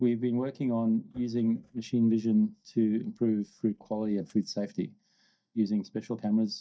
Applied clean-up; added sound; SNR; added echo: neural mask model DeepFilterNet 3.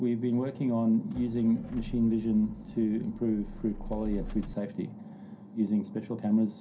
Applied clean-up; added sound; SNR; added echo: none; Motor vehicle (road); 12 dB; reverberation time 0.3 s.